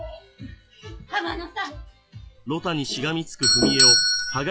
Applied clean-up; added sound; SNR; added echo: classical method log-MMSE.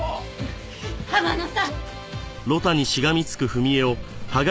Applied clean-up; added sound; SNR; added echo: none; none; none; none.